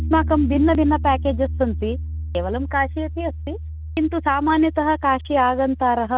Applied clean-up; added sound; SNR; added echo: none; Piano; 7 dB; none.